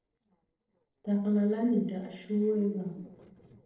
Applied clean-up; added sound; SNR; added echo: neural separator model SepFormer DNS4.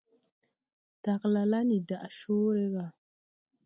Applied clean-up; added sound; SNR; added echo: none; none; none; none.